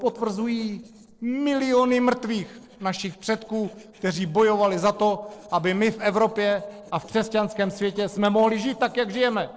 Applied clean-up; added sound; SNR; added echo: neural separator model SepFormer DNS4.